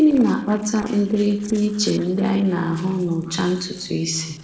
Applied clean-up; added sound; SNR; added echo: neural separator model SepFormer DNS4.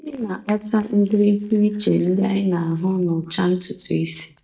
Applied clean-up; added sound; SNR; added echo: neural mask model DeepFilterNet 3.